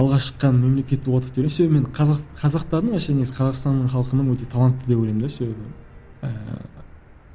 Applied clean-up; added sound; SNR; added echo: none; Motor vehicle (road); 18 dB; none.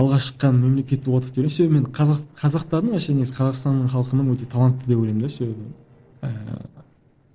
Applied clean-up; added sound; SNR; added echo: neural separator model SepFormer DNS4.